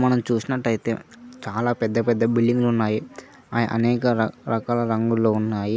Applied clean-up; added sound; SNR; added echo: none; none; none; none.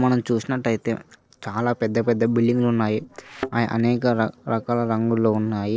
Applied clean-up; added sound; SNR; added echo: neural separator model SepFormer DNS4.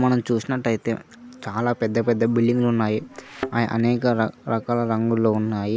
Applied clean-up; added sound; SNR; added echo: none; Thump, thud; 12 dB; none.